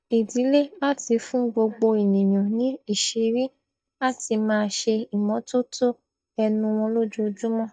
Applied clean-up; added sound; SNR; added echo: neural mask model DeepFilterNet 3.